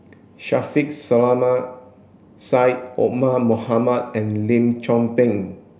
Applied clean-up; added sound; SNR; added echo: none; none; none; none.